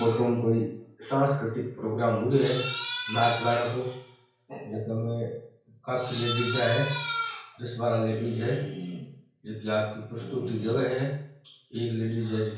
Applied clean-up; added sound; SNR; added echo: none; none; none; reverberation time 0.5 s.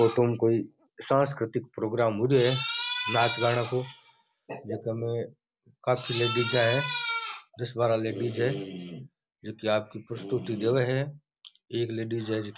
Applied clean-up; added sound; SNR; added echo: none; none; none; none.